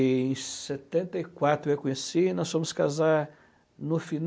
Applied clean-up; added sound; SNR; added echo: none; none; none; none.